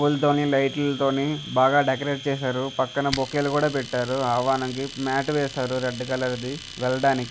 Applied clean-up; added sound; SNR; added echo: none; Domestic sounds, home sounds; 14 dB; none.